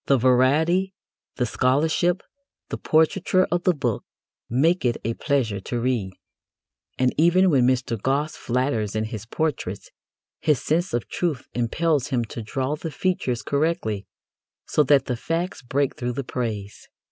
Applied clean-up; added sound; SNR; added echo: none; none; none; none.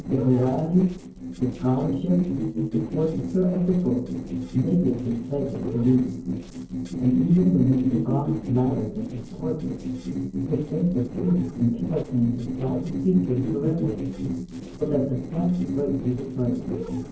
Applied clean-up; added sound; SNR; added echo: neural separator model SepFormer DNS4.